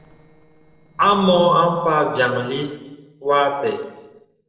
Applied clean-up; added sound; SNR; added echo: neural separator model SepFormer DNS4.